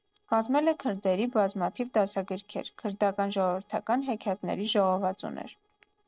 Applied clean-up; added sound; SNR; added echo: neural separator model SepFormer DNS4.